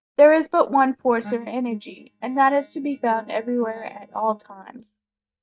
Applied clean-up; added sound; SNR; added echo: neural mask model DeepFilterNet 3.